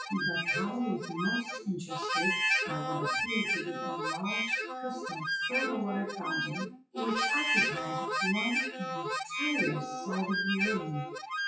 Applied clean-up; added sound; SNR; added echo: classical method WPE with log-MMSE.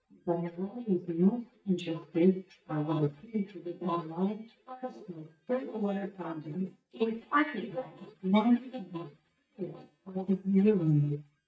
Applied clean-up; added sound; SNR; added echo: neural mask model DeepFilterNet 3.